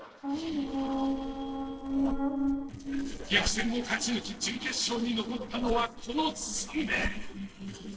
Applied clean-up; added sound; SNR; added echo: neural separator model SepFormer DNS4.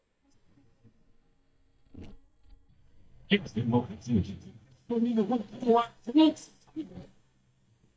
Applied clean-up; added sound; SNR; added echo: neural mask model DeepFilterNet 3.